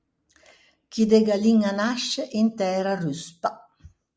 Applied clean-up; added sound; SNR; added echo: none; none; none; none.